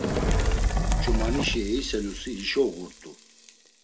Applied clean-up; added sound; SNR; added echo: none; Fire; -4 dB; none.